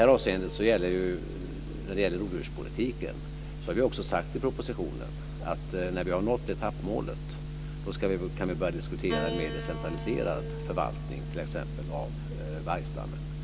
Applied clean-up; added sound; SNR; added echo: none; Piano; 15 dB; none.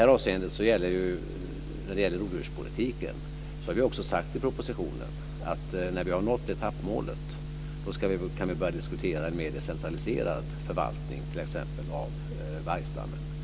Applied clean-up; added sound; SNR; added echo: none; none; none; none.